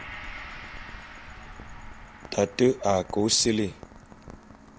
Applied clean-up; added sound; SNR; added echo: none; Gong + Rain; 14 dB; none.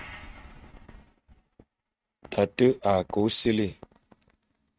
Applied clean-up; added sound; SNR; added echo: neural mask model RNNoise.